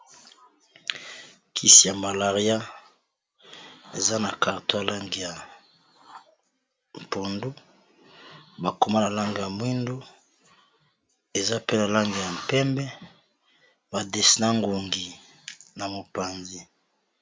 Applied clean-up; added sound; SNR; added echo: none; none; none; none.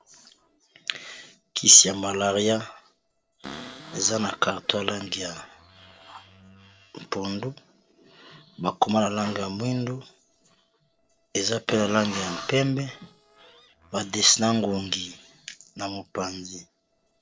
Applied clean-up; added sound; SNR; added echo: neural separator model SepFormer DNS4.